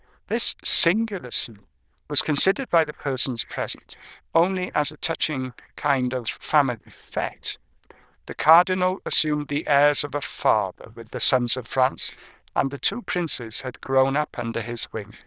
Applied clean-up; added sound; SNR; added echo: neural diffusion model UNIVERSE++.